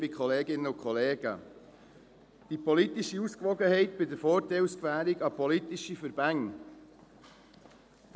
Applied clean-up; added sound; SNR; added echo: none; none; none; none.